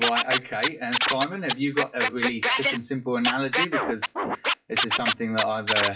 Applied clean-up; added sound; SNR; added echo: classical method WPE with log-MMSE.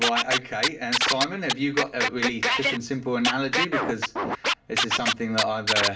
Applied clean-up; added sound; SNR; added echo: none; Scratching (performance technique); -2 dB; reverberation time 0.4 s.